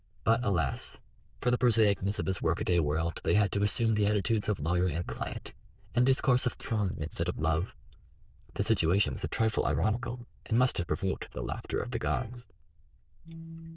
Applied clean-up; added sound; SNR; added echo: neural diffusion model UNIVERSE++.